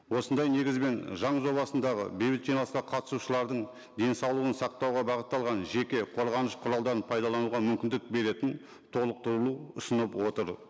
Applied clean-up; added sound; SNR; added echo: none; none; none; none.